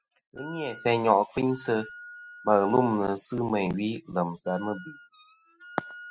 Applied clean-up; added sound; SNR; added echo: classical method spectral subtraction.